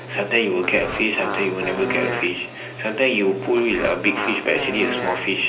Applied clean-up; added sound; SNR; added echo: none; Fart; 8 dB; reverberation time 0.5 s.